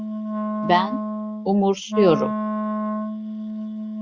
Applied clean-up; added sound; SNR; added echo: none; Wind instrument, woodwind instrument; 2 dB; none.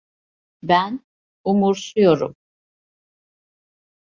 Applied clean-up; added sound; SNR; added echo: none; none; none; none.